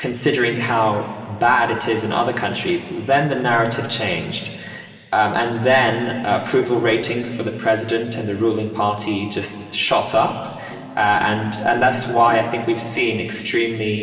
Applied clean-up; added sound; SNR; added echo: none; none; none; reverberation time 2.4 s.